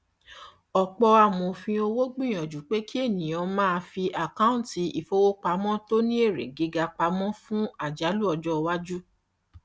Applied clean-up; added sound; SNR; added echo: none; none; none; none.